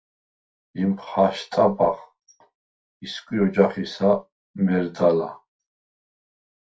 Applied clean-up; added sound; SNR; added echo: none; none; none; reverberation time 0.2 s.